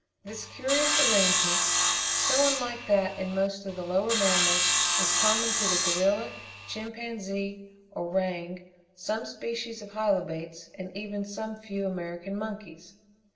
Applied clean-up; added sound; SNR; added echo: none; Sawing; -4 dB; reverberation time 0.8 s.